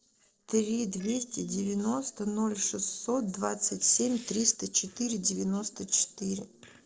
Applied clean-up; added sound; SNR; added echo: neural separator model SepFormer DNS4.